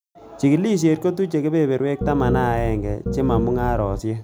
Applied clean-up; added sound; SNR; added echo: none; Piano; 4 dB; none.